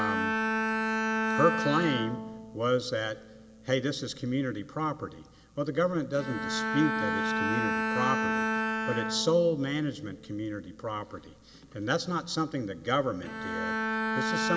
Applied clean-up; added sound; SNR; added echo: none; Bowed string instrument; 1 dB; none.